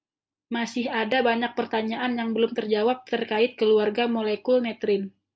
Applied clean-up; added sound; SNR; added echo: none; none; none; none.